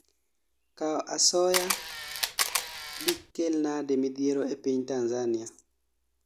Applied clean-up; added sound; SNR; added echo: none; Camera; 1 dB; none.